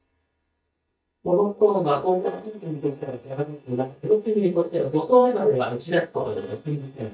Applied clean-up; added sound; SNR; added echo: neural mask model DeepFilterNet 3.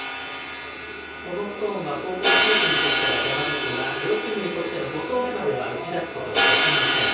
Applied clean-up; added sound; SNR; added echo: none; Crash cymbal; -3 dB; reverberation time 0.6 s.